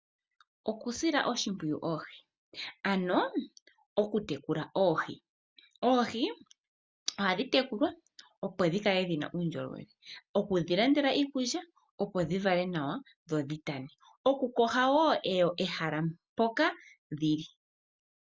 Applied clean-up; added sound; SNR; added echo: none; none; none; none.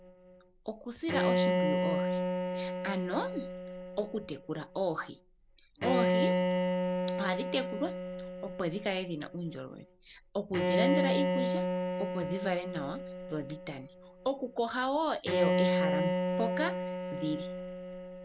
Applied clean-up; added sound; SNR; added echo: none; Bowed string instrument; -3 dB; none.